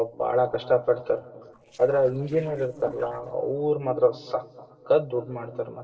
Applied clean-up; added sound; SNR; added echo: neural separator model SepFormer DNS4.